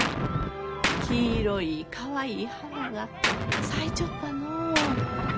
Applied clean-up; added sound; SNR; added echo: none; Gunshot, gunfire; 0 dB; none.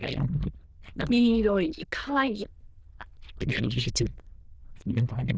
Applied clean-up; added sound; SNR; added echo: neural diffusion model UNIVERSE++.